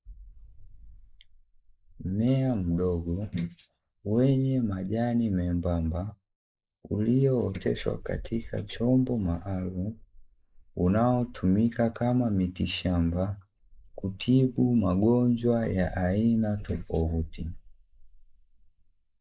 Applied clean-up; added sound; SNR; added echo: neural mask model Resemble Enhance denoiser.